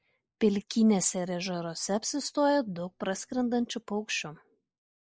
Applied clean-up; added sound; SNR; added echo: neural mask model Resemble Enhance denoiser.